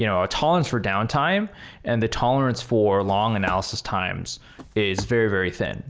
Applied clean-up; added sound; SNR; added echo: none; Walk, footsteps; 15 dB; none.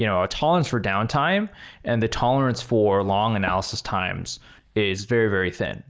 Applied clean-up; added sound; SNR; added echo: neural mask model DeepFilterNet 3.